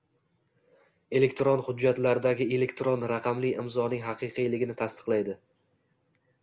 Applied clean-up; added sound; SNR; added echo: none; none; none; none.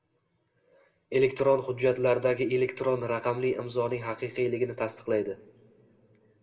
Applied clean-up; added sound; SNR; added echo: none; none; none; reverberation time 0.4 s.